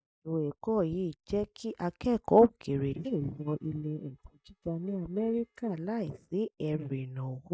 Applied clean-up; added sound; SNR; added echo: neural mask model DeepFilterNet 3.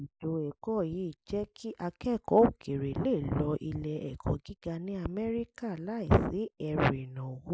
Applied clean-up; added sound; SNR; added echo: none; none; none; none.